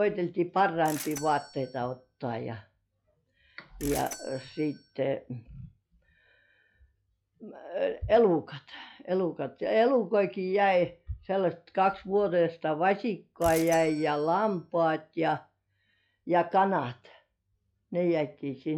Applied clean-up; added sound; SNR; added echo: classical method log-MMSE.